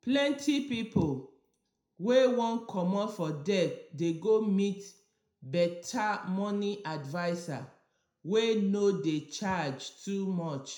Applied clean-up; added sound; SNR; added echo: none; none; none; reverberation time 0.5 s.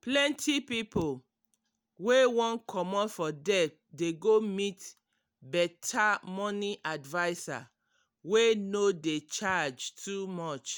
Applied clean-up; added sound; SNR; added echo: none; none; none; none.